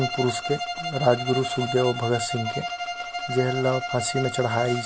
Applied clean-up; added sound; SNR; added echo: none; Bowed string instrument; 5 dB; none.